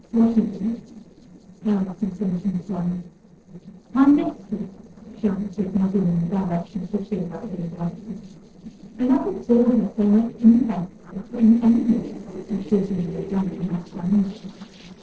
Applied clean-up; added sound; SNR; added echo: neural separator model SepFormer DNS4.